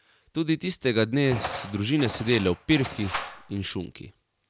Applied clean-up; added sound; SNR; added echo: none; Engine; 10 dB; none.